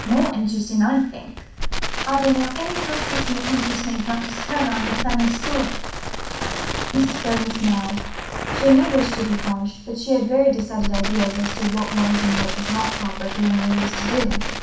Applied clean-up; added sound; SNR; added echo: none; Crackle; 4 dB; reverberation time 0.6 s.